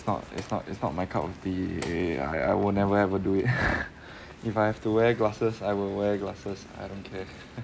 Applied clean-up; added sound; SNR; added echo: none; Wind; 19 dB; none.